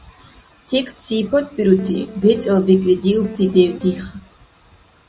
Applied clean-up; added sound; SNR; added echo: none; Guitar; 18 dB; none.